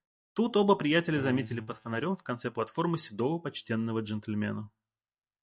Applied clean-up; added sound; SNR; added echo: neural mask model DeepFilterNet 3.